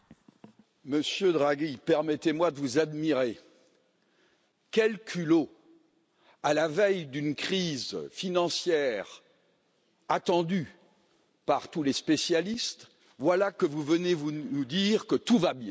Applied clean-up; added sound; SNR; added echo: none; none; none; none.